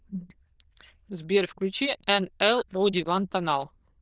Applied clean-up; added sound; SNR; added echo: neural diffusion model UNIVERSE++.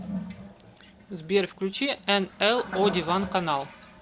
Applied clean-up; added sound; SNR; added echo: none; Toilet flush; 11 dB; none.